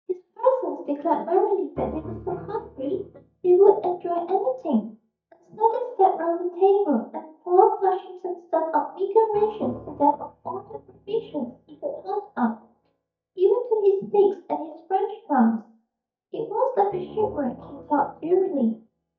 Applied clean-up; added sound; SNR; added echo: neural mask model DeepFilterNet 3.